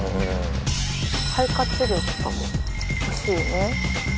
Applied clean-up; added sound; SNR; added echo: none; none; none; none.